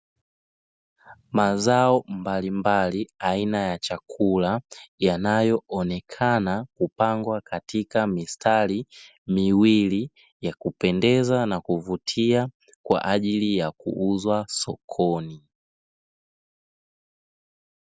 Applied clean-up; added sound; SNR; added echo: none; none; none; none.